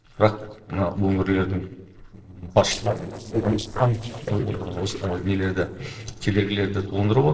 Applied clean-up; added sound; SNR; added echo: neural separator model SepFormer DNS4.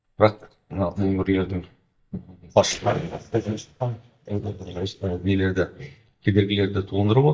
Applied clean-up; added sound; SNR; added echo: neural mask model DeepFilterNet 3.